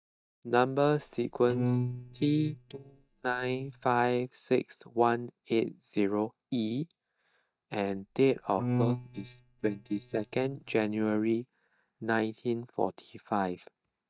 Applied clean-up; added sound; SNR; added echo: neural mask model DeepFilterNet 3.